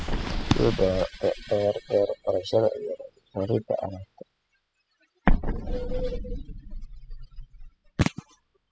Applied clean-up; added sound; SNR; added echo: classical method spectral subtraction.